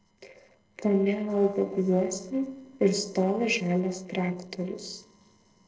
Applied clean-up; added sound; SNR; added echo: neural separator model SepFormer DNS4.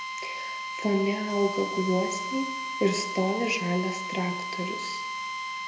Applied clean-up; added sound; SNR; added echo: none; Drill; 4 dB; reverberation time 0.8 s.